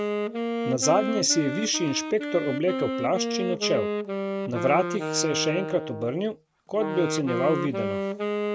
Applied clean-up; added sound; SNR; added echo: none; Wind instrument, woodwind instrument; 3 dB; none.